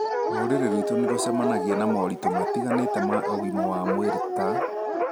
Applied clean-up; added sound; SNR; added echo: none; Dog; -2 dB; none.